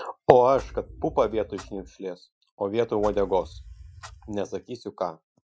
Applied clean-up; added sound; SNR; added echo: classical method Wiener filter.